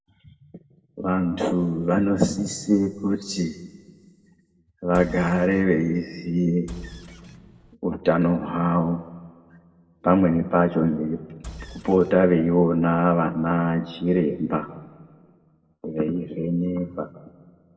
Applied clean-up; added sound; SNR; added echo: none; Engine; 17 dB; reverberation time 1.0 s.